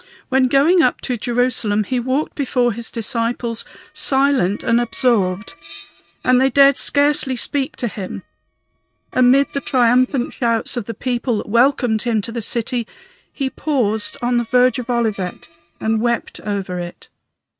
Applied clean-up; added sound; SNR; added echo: neural mask model RNNoise.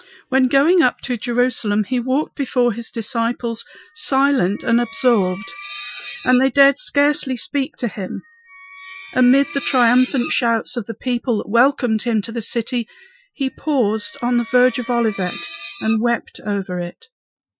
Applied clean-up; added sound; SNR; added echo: classical method Wiener filter.